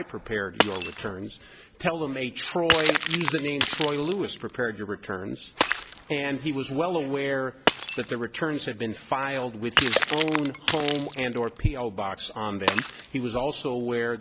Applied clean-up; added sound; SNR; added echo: none; Shatter; 1 dB; none.